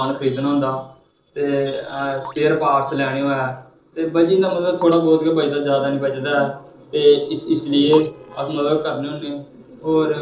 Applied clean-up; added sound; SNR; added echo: neural separator model SepFormer DNS4.